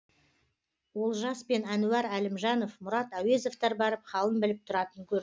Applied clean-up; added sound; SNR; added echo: none; none; none; none.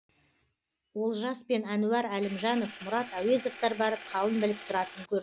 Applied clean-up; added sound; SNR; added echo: none; Engine; 13 dB; none.